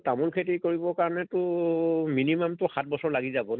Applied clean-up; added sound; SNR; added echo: none; none; none; none.